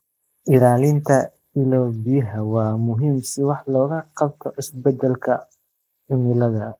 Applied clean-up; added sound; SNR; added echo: neural mask model Resemble Enhance denoiser.